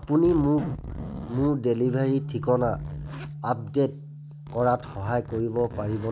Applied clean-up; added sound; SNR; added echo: none; Bass guitar + Zipper (clothing); 10 dB; none.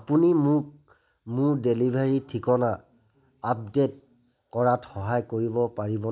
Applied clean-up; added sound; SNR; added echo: none; none; none; none.